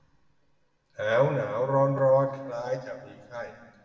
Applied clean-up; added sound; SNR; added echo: none; none; none; reverberation time 1.7 s.